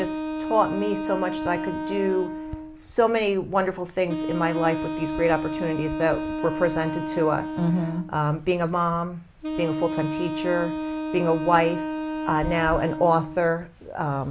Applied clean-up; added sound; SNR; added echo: none; Wind instrument, woodwind instrument; 5 dB; none.